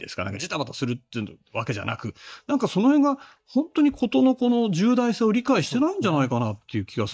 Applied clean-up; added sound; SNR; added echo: neural mask model DeepFilterNet 3.